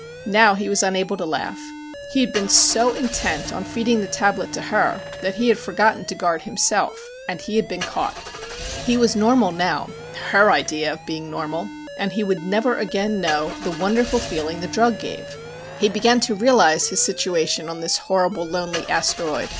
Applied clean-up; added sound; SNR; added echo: none; Engine starting / Car + Alarm; 13 dB; none.